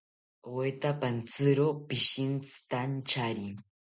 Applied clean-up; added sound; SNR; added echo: none; none; none; none.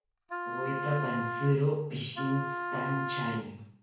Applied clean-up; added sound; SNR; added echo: none; Wind instrument, woodwind instrument; 5 dB; reverberation time 0.5 s.